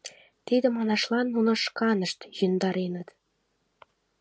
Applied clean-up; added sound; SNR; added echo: none; none; none; none.